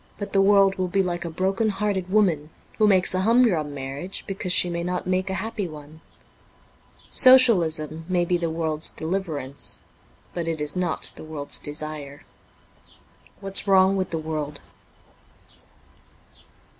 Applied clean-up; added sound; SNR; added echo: none; none; none; none.